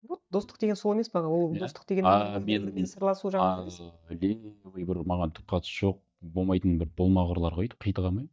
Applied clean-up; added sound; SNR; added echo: neural mask model DeepFilterNet 3.